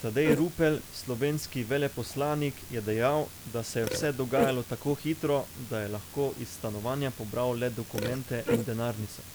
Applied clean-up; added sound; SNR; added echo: none; Burping, eructation; 7 dB; none.